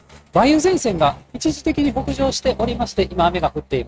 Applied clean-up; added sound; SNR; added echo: neural mask model RNNoise.